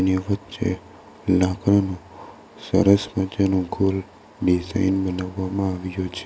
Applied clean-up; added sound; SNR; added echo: none; none; none; none.